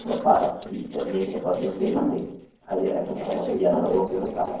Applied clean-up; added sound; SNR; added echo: neural separator model SepFormer DNS4.